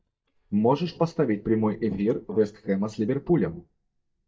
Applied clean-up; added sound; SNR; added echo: neural mask model DeepFilterNet 3.